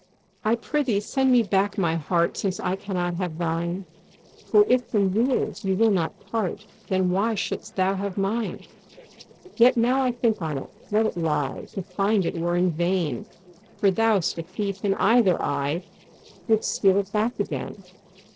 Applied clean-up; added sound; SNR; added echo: neural separator model SepFormer DNS4.